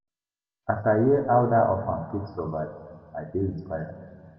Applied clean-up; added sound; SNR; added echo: none; none; none; reverberation time 1.7 s.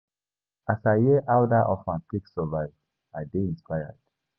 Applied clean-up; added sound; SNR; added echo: none; none; none; none.